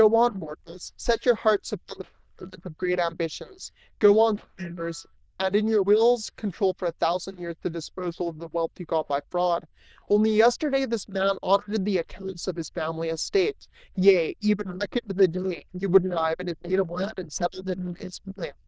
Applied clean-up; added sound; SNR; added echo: neural diffusion model UNIVERSE++.